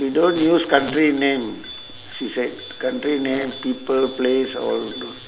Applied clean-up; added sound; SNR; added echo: none; Bicycle bell; 17 dB; none.